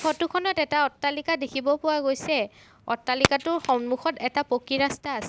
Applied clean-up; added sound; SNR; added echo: none; Fireworks; 10 dB; none.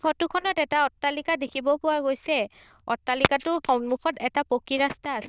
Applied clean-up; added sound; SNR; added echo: neural diffusion model UNIVERSE++.